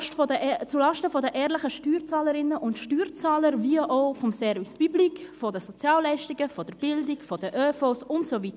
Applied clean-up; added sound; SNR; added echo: none; none; none; none.